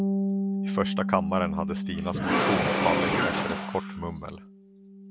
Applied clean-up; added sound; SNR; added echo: none; Engine / Mechanisms + Bass guitar; -4 dB; none.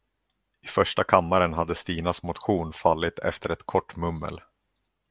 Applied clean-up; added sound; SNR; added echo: none; none; none; none.